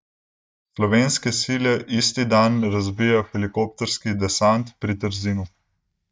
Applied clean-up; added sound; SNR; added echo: neural mask model DeepFilterNet 3.